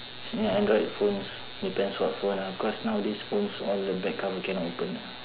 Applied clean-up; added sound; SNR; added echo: none; none; none; none.